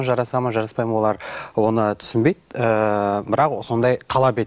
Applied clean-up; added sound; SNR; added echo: none; none; none; none.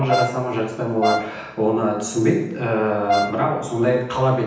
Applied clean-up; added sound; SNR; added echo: none; Brass instrument; 4 dB; reverberation time 0.9 s.